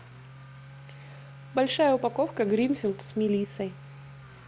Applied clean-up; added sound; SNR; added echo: none; Accelerating, revving, vroom / Motor vehicle (road); 17 dB; none.